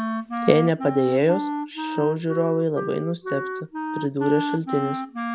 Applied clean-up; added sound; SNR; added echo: none; Wind instrument, woodwind instrument; 5 dB; none.